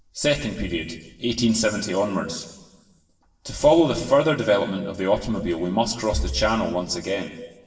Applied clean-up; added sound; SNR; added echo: none; none; none; reverberation time 1.2 s.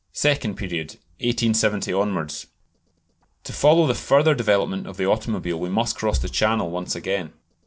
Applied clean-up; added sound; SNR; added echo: none; none; none; none.